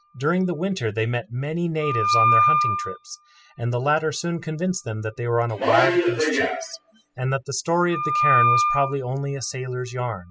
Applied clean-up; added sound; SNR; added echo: classical method spectral subtraction.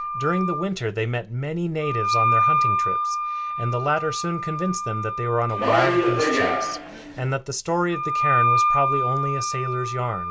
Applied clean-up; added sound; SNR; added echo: none; Wind instrument, woodwind instrument + Subway, metro, underground; -2 dB; none.